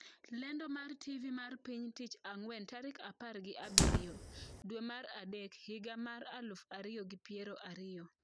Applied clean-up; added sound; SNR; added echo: none; Fire; -4 dB; none.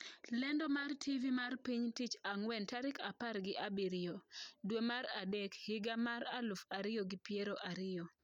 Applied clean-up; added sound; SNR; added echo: none; none; none; none.